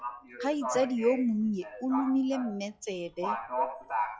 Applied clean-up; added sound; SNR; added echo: classical method log-MMSE.